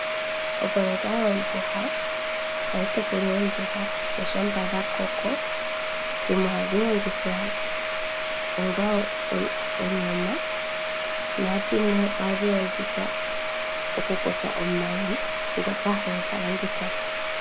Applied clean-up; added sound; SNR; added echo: none; Domestic sounds, home sounds; -1 dB; none.